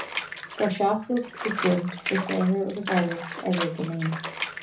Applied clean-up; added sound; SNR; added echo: none; Bathtub (filling or washing) / Water; 7 dB; reverberation time 0.4 s.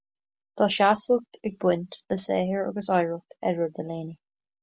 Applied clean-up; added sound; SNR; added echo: none; none; none; none.